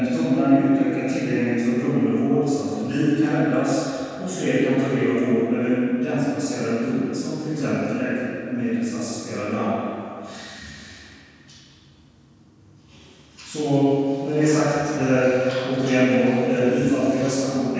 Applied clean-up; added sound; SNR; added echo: none; none; none; reverberation time 2.1 s.